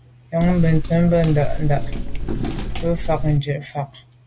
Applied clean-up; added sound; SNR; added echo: none; Walk, footsteps; 1 dB; none.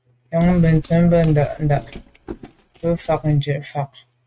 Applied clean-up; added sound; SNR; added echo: neural mask model RNNoise.